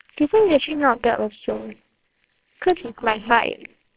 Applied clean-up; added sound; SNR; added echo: neural separator model SepFormer WHAMR!.